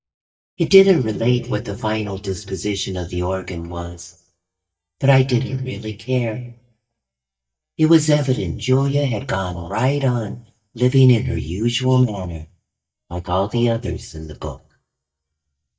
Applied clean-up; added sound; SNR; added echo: neural mask model DeepFilterNet 3.